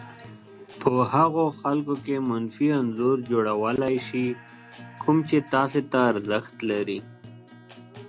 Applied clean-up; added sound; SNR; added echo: none; Guitar; 20 dB; none.